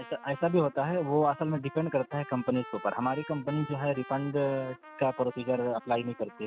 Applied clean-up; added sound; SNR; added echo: none; Trumpet; 18 dB; none.